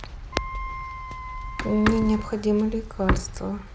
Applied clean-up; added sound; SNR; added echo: none; Wind instrument, woodwind instrument; 12 dB; none.